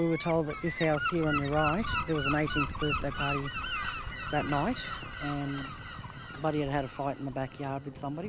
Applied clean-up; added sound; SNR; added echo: none; Gull, seagull; 4 dB; none.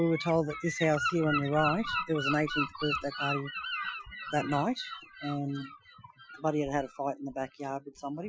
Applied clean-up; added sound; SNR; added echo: classical method Wiener filter.